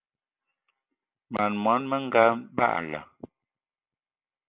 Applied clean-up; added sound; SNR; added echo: none; none; none; none.